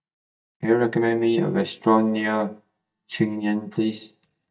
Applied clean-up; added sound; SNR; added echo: neural mask model DeepFilterNet 3.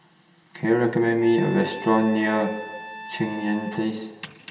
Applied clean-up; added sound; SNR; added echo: none; Trumpet; 14 dB; reverberation time 1.2 s.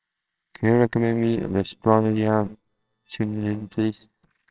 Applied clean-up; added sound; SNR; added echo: neural separator model SepFormer WHAMR!.